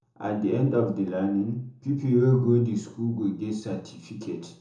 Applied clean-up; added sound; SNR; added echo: none; none; none; reverberation time 0.5 s.